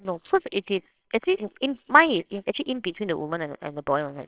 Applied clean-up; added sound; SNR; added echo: neural separator model SepFormer WHAMR!.